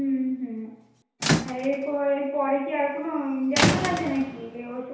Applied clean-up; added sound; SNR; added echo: none; Squeak / Rattle / Slam; 2 dB; reverberation time 0.7 s.